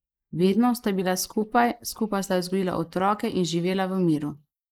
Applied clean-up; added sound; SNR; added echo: neural mask model Resemble Enhance denoiser.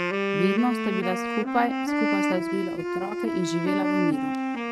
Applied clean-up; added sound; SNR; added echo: neural mask model RNNoise.